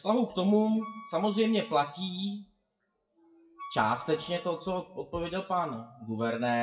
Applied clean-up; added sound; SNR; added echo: classical method WPE with log-MMSE.